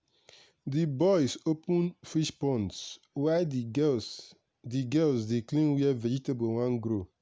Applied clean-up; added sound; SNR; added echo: none; none; none; none.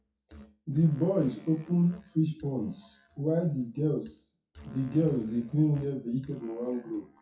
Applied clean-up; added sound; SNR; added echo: classical method WPE with log-MMSE.